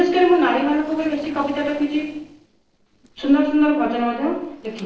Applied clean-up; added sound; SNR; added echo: neural separator model SepFormer DNS4.